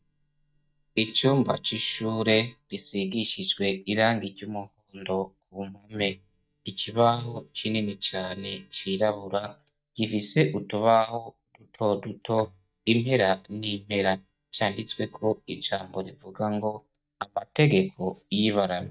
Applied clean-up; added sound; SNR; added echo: neural mask model DeepFilterNet 3.